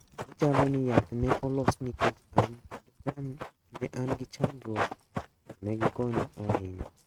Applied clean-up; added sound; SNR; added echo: neural mask model RNNoise.